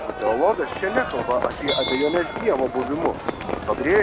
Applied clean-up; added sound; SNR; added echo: none; Livestock, farm animals, working animals; 4 dB; none.